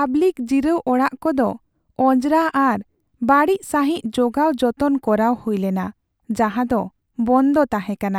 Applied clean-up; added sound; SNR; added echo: none; none; none; none.